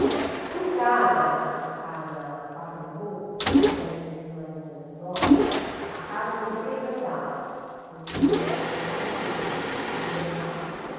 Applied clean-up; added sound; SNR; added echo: none; Mechanisms; -2 dB; reverberation time 2.2 s.